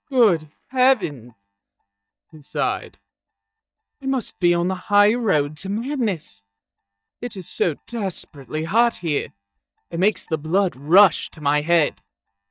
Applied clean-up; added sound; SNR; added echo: neural mask model DeepFilterNet 3.